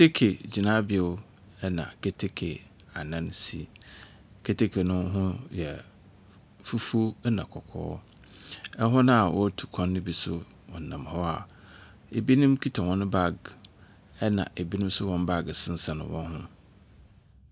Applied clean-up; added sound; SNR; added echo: none; none; none; none.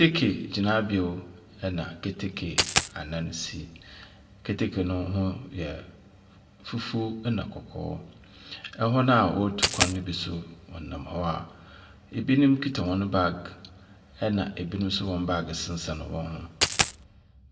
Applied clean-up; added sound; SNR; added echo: none; Coin (dropping); -3 dB; reverberation time 0.7 s.